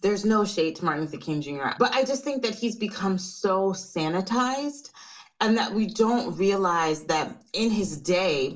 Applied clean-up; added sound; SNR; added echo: none; none; none; reverberation time 0.3 s.